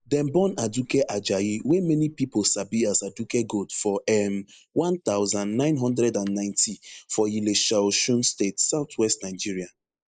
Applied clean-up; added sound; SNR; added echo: neural mask model Resemble Enhance denoiser.